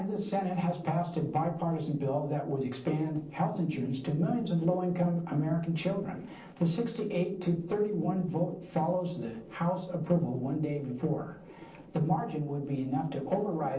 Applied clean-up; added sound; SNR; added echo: neural separator model SepFormer DNS4.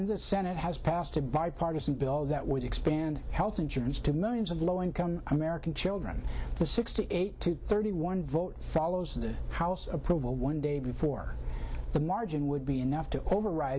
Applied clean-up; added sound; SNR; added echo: none; none; none; none.